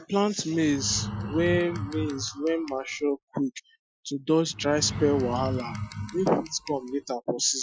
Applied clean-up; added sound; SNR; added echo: classical method Wiener filter.